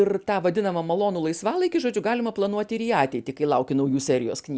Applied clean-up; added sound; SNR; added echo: none; none; none; none.